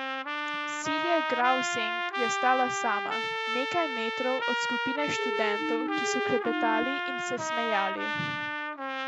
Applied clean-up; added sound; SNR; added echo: none; Siren + Trumpet; -1 dB; none.